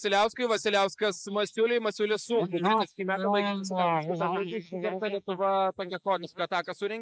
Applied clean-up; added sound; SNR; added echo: neural mask model Resemble Enhance denoiser.